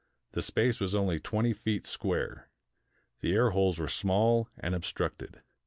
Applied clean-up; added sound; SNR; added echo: none; none; none; none.